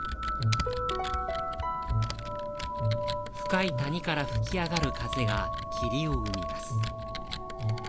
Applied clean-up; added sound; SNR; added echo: none; Computer keyboard; 6 dB; none.